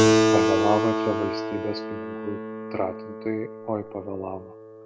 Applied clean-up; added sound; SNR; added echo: none; Keyboard (musical); -4 dB; none.